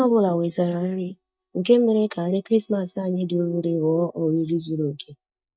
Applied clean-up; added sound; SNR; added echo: neural mask model DeepFilterNet 3.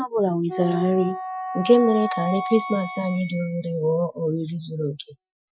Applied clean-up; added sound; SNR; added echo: classical method Wiener filter.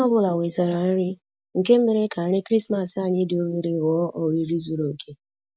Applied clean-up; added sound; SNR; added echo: none; none; none; none.